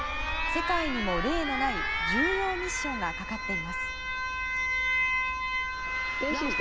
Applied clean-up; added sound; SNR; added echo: none; Alarm; -4 dB; none.